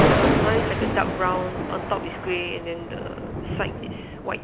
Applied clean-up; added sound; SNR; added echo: none; Thunder; -4 dB; none.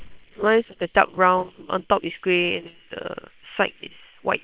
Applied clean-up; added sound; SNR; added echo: neural separator model SepFormer WHAM!.